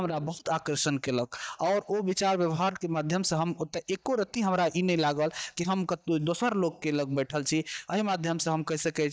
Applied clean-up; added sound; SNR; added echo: neural mask model DeepFilterNet 3.